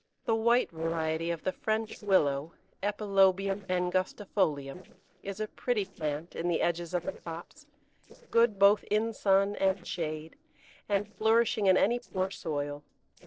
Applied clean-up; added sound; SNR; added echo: neural separator model SepFormer DNS4.